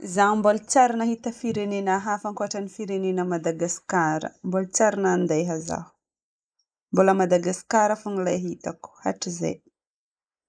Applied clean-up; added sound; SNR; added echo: neural mask model Resemble Enhance denoiser.